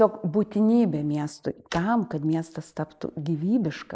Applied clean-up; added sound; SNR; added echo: neural mask model Resemble Enhance denoiser.